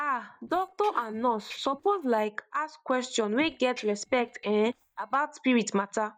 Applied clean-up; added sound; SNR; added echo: neural mask model DeepFilterNet 3.